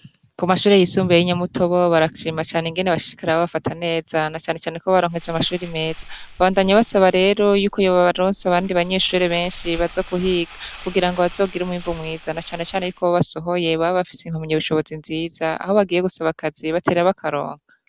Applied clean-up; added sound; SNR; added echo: none; Crumpling, crinkling; 20 dB; none.